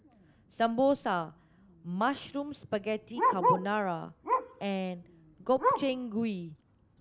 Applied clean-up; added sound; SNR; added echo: none; Bark; 2 dB; none.